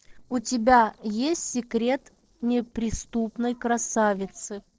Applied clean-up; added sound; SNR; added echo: neural separator model SepFormer DNS4.